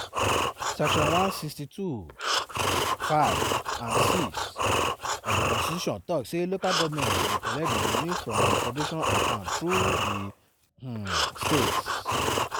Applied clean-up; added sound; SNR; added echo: none; Breathing; -4 dB; none.